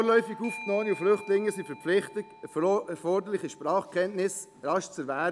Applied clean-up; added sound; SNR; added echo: none; Bell / Doorbell; 18 dB; none.